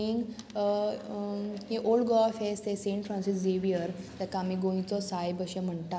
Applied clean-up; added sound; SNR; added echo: none; none; none; none.